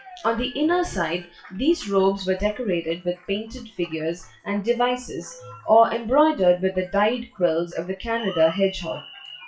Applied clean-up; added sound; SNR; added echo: classical method WPE with log-MMSE.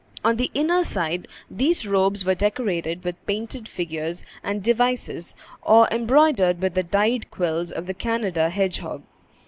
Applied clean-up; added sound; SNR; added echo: none; none; none; none.